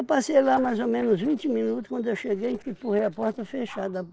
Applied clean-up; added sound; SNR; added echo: neural separator model SepFormer DNS4.